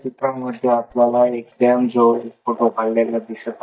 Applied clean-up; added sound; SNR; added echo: neural mask model DeepFilterNet 3.